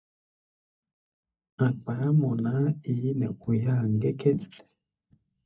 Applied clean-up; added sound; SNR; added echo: neural mask model DeepFilterNet 3.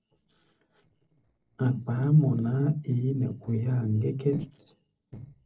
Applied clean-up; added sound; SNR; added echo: neural separator model SepFormer DNS4.